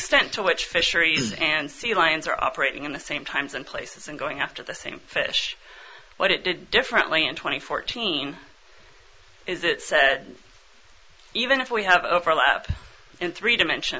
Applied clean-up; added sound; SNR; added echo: none; none; none; none.